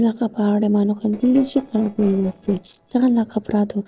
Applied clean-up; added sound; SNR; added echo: neural separator model SepFormer DNS4.